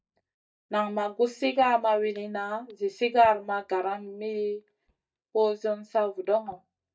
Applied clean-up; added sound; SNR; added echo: neural mask model DeepFilterNet 3.